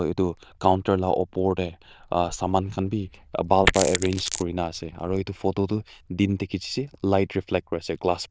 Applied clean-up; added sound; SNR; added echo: neural diffusion model UNIVERSE++.